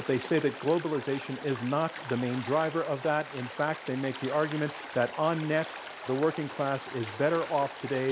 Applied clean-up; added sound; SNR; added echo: none; Stream; 12 dB; none.